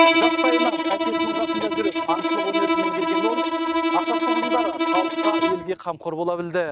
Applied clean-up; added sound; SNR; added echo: neural mask model RNNoise.